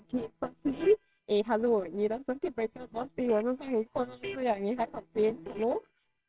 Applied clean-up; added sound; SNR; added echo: neural separator model SepFormer WHAMR!.